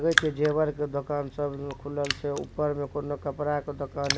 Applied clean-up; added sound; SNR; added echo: none; Raindrop; 6 dB; none.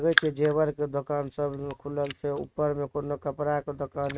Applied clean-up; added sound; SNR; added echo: neural mask model RNNoise.